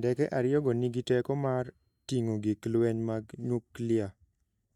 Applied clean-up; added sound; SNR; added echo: neural mask model DeepFilterNet 3.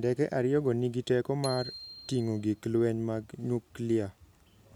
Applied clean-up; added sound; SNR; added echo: none; Bicycle bell; 18 dB; none.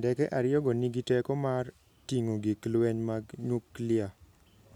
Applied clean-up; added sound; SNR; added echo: none; none; none; none.